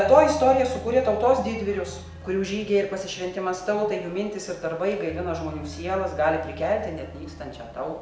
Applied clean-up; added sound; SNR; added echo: none; Bass guitar; 17 dB; none.